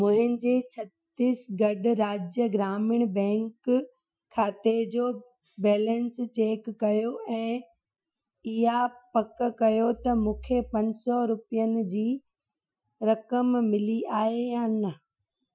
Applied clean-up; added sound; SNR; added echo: classical method Wiener filter.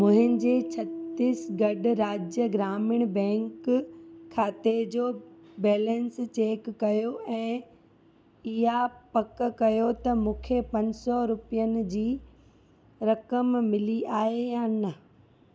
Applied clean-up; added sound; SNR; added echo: none; Piano; 16 dB; none.